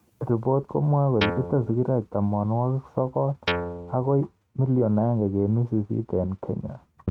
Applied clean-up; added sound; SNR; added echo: neural mask model RNNoise.